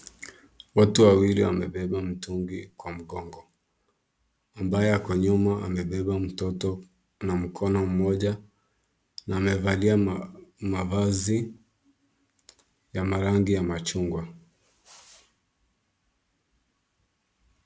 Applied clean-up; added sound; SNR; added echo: none; none; none; none.